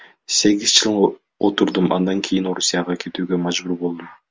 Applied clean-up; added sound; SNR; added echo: none; none; none; none.